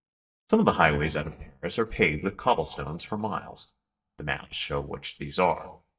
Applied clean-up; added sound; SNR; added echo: neural mask model DeepFilterNet 3.